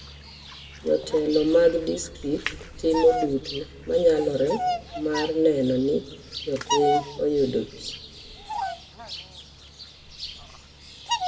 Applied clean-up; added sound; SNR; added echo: none; Bird vocalization, bird call, bird song; 8 dB; reverberation time 1.4 s.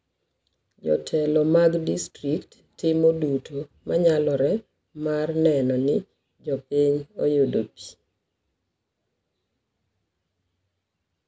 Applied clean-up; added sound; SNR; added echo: none; none; none; none.